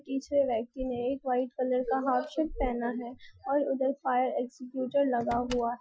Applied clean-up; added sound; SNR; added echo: classical method Wiener filter.